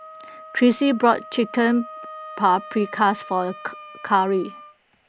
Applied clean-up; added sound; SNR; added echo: none; Wind instrument, woodwind instrument; 17 dB; none.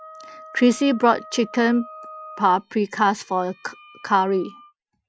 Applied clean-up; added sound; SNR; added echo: classical method Wiener filter.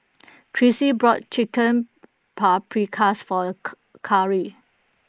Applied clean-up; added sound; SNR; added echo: neural mask model Resemble Enhance denoiser.